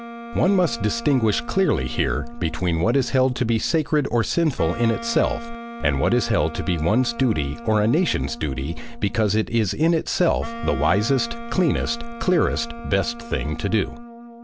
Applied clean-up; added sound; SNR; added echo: none; Wind instrument, woodwind instrument; 14 dB; none.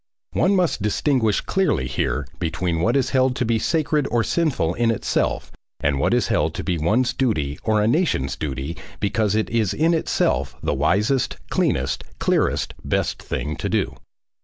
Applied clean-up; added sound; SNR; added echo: none; none; none; none.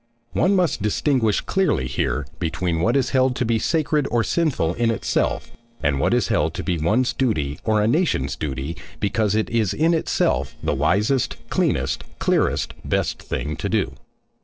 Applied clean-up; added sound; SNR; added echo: neural separator model SepFormer DNS4.